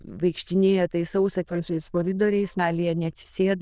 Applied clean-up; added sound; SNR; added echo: neural diffusion model UNIVERSE++.